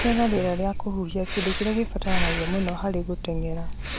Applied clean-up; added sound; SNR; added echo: none; Breathing; 1 dB; none.